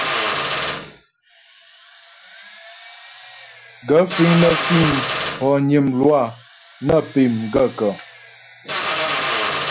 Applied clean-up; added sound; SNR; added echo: none; Drill; 4 dB; none.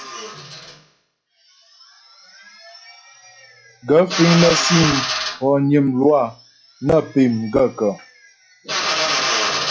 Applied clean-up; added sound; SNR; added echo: classical method log-MMSE.